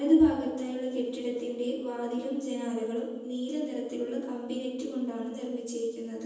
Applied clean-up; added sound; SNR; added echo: none; none; none; reverberation time 1.1 s.